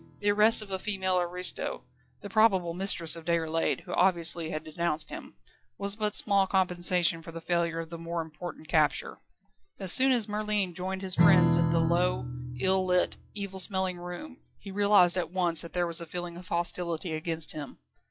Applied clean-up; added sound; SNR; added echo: classical method log-MMSE.